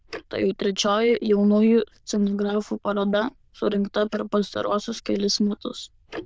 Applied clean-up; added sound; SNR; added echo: neural diffusion model UNIVERSE++.